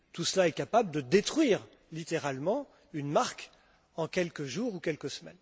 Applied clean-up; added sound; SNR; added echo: none; none; none; none.